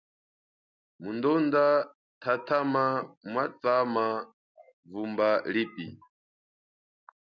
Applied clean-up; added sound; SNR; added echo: none; none; none; none.